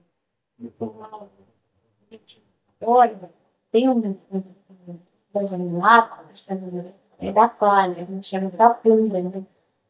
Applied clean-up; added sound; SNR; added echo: neural mask model DeepFilterNet 3.